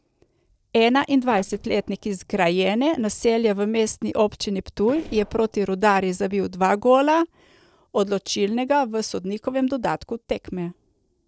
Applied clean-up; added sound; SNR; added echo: neural separator model SepFormer DNS4.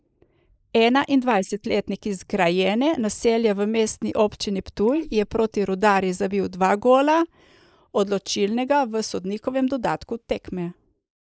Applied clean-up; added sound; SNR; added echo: neural mask model Resemble Enhance denoiser.